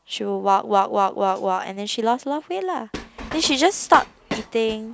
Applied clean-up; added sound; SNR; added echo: none; Train; 12 dB; none.